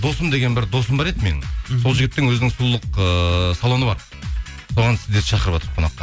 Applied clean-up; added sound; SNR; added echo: none; none; none; none.